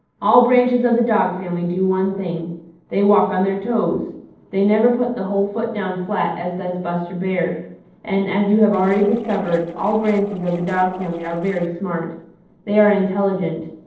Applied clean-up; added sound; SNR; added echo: neural separator model SepFormer DNS4.